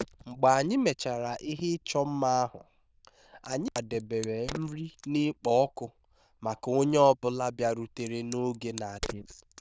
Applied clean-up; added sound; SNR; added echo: neural diffusion model UNIVERSE++.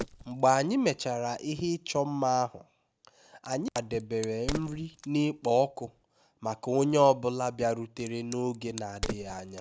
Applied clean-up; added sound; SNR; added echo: none; Crack; 15 dB; none.